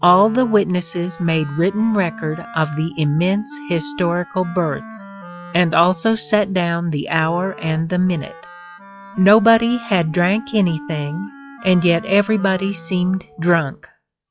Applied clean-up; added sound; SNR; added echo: classical method log-MMSE.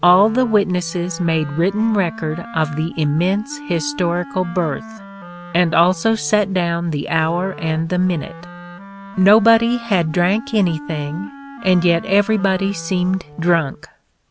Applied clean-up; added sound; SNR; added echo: none; Wind instrument, woodwind instrument; 16 dB; none.